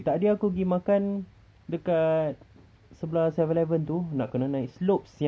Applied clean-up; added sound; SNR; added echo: none; none; none; none.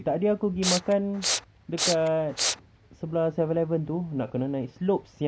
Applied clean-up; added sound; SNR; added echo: none; Respiratory sounds; 2 dB; none.